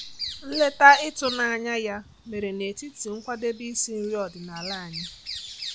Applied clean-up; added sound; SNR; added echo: none; Bird vocalization, bird call, bird song; 13 dB; none.